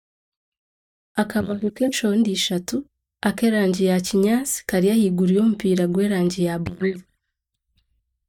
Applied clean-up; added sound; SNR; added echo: neural mask model DeepFilterNet 3.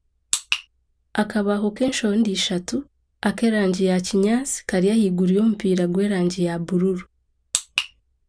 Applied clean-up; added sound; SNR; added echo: none; none; none; none.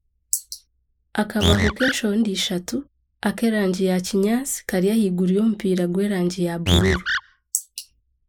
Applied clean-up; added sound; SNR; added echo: neural mask model Resemble Enhance denoiser.